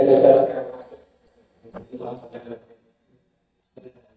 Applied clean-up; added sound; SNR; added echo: neural mask model DeepFilterNet 3.